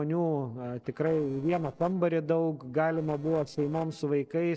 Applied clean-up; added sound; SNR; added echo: neural separator model SepFormer DNS4.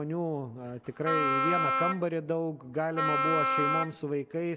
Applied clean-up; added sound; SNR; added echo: none; Wind instrument, woodwind instrument; -3 dB; none.